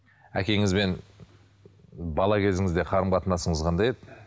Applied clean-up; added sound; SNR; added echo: none; none; none; none.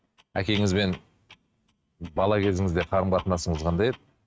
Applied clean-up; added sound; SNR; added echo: neural mask model RNNoise.